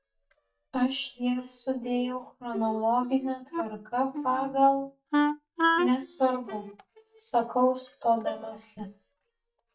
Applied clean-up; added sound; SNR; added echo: neural mask model DeepFilterNet 3.